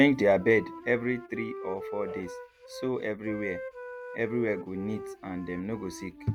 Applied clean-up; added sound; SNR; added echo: none; Wind instrument, woodwind instrument; 12 dB; none.